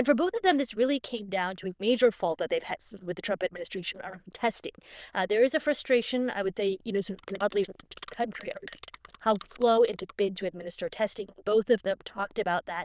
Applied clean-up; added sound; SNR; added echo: neural diffusion model UNIVERSE++.